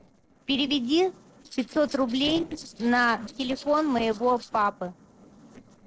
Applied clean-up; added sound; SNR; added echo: neural separator model SepFormer DNS4.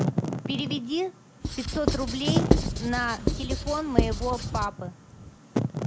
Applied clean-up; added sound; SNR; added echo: none; Wind / Fire + Writing; -4 dB; none.